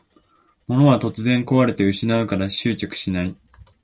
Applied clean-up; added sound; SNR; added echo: none; none; none; none.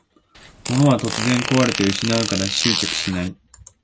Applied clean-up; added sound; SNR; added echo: none; Fart; 4 dB; none.